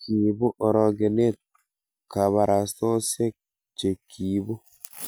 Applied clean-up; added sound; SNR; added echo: none; none; none; none.